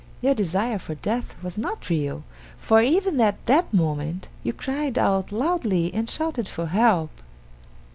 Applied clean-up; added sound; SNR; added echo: none; none; none; none.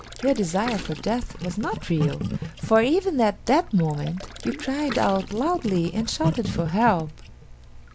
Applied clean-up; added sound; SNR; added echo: none; Gurgling; 9 dB; none.